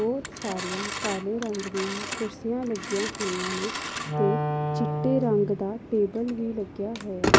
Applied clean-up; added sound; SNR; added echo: none; Wind instrument, woodwind instrument + Telephone; 1 dB; none.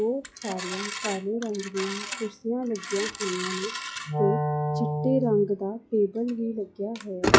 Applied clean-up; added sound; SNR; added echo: classical method log-MMSE.